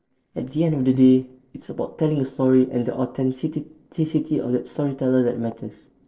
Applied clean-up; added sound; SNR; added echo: neural separator model SepFormer DNS4.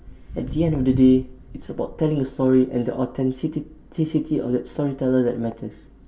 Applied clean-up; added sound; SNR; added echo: none; Walk, footsteps; 16 dB; reverberation time 0.1 s.